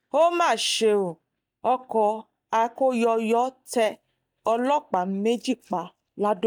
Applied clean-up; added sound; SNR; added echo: neural mask model DeepFilterNet 3.